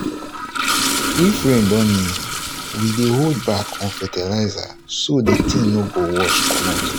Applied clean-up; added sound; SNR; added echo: none; Toilet flush; 3 dB; none.